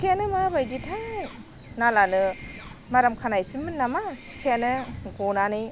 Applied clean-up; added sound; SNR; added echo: none; Mechanisms + Thunder; 15 dB; none.